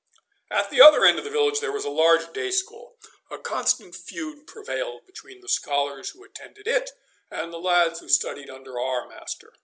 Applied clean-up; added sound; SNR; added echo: none; none; none; none.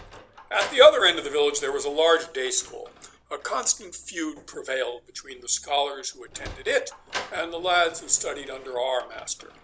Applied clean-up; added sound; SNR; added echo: none; Sliding door; 18 dB; none.